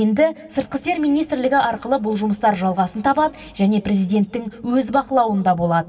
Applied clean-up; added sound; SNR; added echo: none; none; none; reverberation time 1.5 s.